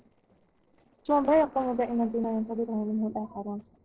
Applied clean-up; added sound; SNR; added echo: neural separator model SepFormer DNS4.